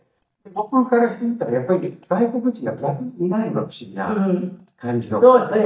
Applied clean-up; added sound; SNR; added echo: neural mask model DeepFilterNet 3.